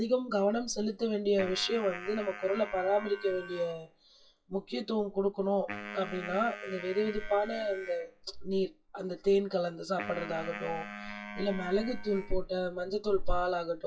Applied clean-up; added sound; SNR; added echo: classical method WPE with log-MMSE.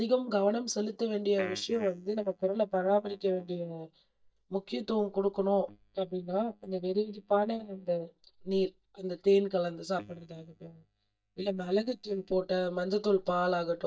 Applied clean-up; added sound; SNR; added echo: neural mask model DeepFilterNet 3.